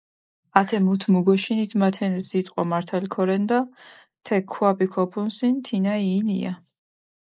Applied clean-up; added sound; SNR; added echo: neural mask model Resemble Enhance denoiser.